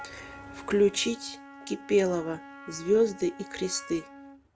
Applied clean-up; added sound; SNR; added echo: none; Wind instrument, woodwind instrument; 17 dB; none.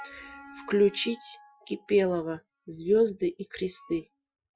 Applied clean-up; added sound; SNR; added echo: classical method Wiener filter.